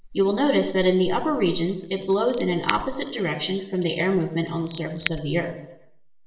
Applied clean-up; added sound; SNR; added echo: none; Scissors; 13 dB; reverberation time 0.8 s.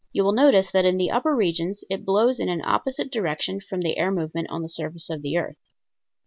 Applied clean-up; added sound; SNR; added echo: none; none; none; none.